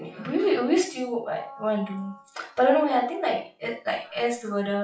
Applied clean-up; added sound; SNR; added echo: classical method WPE with log-MMSE.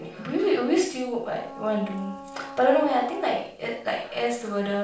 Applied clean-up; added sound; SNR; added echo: none; Wind instrument, woodwind instrument; 17 dB; reverberation time 0.5 s.